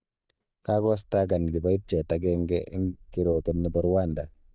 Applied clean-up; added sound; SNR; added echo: neural mask model DeepFilterNet 3.